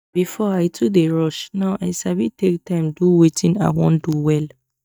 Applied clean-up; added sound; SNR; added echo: neural mask model DeepFilterNet 3.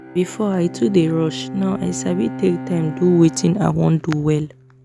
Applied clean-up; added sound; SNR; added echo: none; Bowed string instrument; 13 dB; none.